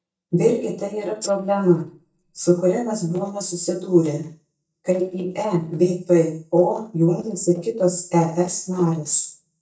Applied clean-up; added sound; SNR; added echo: neural mask model DeepFilterNet 3.